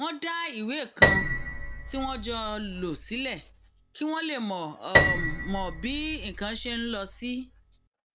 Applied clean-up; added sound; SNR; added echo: none; Piano; -4 dB; none.